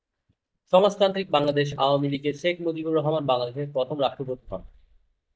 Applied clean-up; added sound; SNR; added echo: neural mask model DeepFilterNet 3.